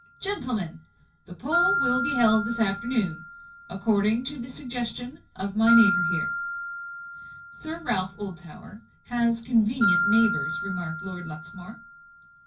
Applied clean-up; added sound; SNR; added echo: none; Glockenspiel; 4 dB; reverberation time 0.3 s.